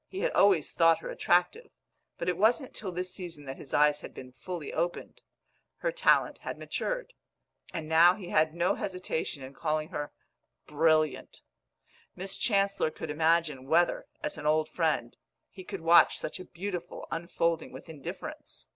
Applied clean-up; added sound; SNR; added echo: none; none; none; none.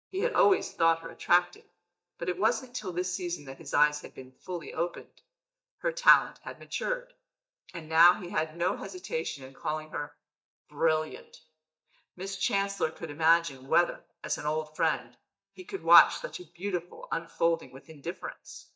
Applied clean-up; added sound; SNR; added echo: neural mask model DeepFilterNet 3.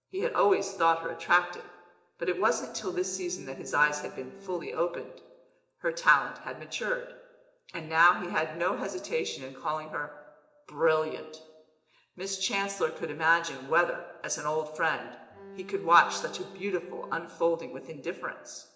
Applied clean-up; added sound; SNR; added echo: neural separator model SepFormer DNS4.